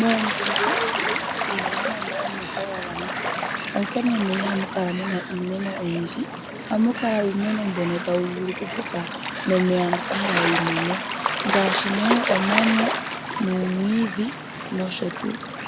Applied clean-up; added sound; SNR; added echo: none; Gull, seagull / Waves, surf; 2 dB; none.